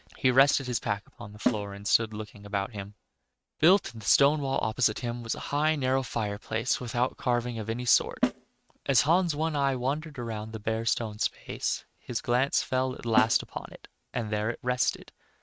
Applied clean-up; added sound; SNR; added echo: neural mask model RNNoise.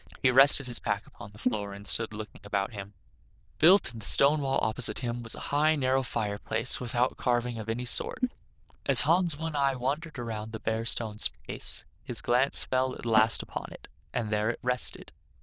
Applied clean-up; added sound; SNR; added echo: neural diffusion model UNIVERSE++.